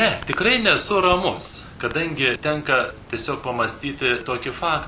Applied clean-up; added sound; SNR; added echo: none; none; none; none.